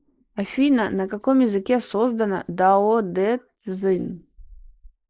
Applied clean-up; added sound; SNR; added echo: neural mask model Resemble Enhance denoiser.